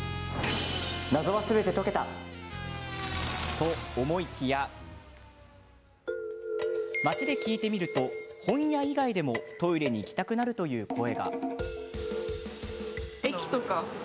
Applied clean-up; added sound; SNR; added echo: none; none; none; none.